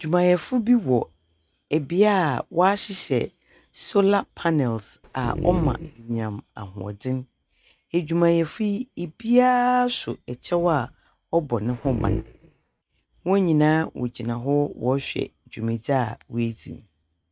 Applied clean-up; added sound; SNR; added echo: neural mask model RNNoise.